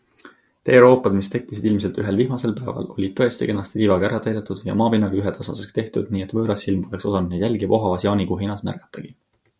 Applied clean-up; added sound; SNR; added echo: none; none; none; none.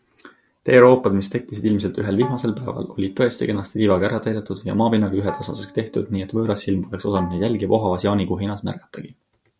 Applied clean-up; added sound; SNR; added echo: none; Bowed string instrument; 19 dB; none.